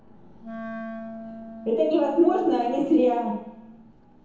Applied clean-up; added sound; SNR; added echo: none; Wind instrument, woodwind instrument; 15 dB; reverberation time 1.0 s.